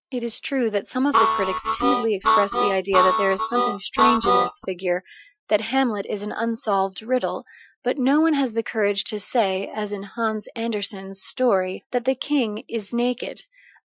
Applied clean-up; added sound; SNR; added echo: classical method Wiener filter.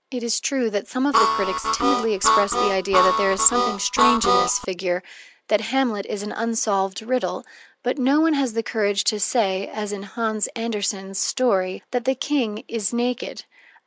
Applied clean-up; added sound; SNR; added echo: none; Harmonica; -2 dB; none.